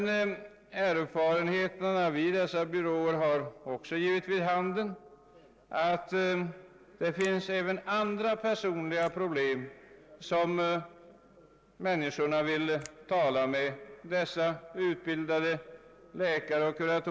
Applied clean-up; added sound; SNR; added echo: neural separator model SepFormer DNS4.